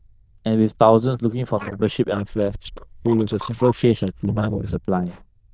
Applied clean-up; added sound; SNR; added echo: neural diffusion model UNIVERSE++.